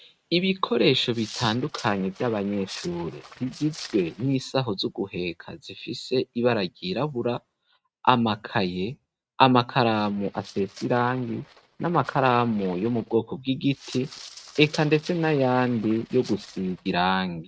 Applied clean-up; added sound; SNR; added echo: neural mask model RNNoise.